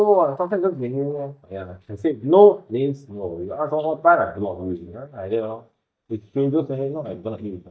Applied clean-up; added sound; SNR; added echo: neural mask model DeepFilterNet 3.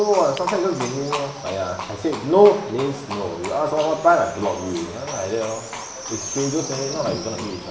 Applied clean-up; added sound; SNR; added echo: none; Livestock, farm animals, working animals; 10 dB; reverberation time 1.1 s.